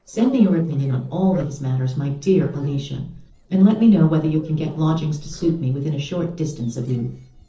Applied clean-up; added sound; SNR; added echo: neural separator model SepFormer DNS4.